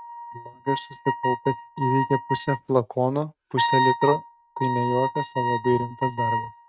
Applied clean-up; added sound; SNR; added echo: neural mask model RNNoise.